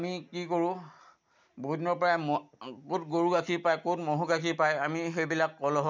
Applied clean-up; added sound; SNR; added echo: none; none; none; none.